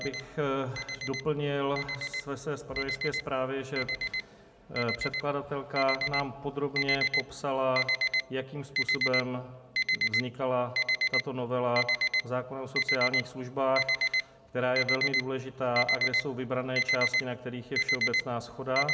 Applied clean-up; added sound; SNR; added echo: none; Alarm; 0 dB; reverberation time 0.9 s.